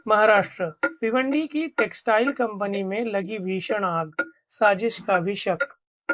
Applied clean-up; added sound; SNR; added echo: neural mask model Resemble Enhance denoiser.